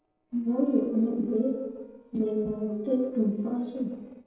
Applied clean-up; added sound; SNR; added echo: neural separator model SepFormer DNS4.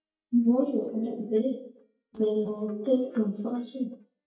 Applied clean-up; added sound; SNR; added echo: neural mask model DeepFilterNet 3.